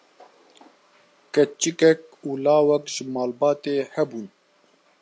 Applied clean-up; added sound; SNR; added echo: none; none; none; none.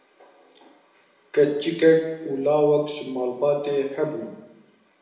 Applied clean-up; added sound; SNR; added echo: none; none; none; reverberation time 0.9 s.